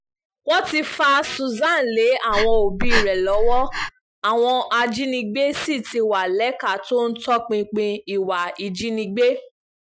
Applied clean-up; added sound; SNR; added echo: classical method Wiener filter.